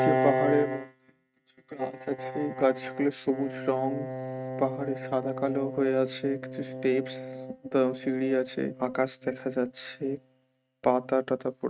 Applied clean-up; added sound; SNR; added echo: neural mask model RNNoise.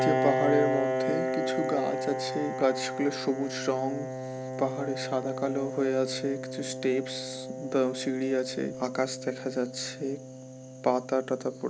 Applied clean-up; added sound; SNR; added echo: none; Piano; 3 dB; none.